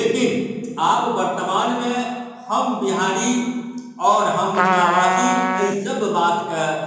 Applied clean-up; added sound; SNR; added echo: none; Trumpet; 0 dB; reverberation time 1.0 s.